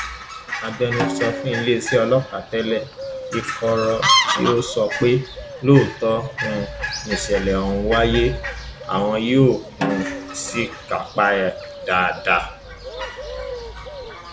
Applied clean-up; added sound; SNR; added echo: none; Snare drum + Fowl; 6 dB; none.